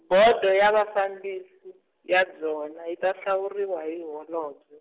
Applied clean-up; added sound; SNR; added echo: none; none; none; none.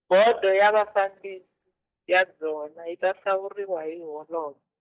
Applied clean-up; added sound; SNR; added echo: neural mask model DeepFilterNet 3.